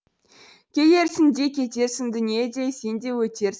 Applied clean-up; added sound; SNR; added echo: none; none; none; none.